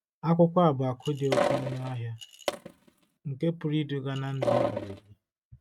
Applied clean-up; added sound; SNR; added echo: neural mask model RNNoise.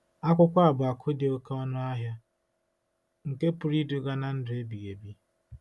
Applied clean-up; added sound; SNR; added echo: none; none; none; none.